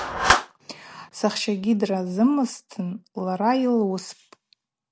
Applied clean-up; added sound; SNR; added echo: none; Clapping; 6 dB; none.